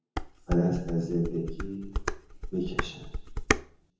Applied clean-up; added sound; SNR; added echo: none; Dishes, pots, and pans; 1 dB; reverberation time 0.7 s.